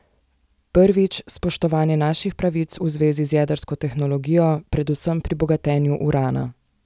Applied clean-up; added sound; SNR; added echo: none; none; none; none.